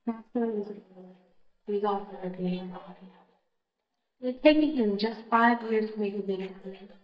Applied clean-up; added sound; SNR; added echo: neural mask model DeepFilterNet 3.